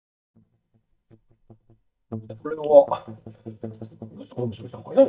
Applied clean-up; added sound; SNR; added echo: neural mask model DeepFilterNet 3.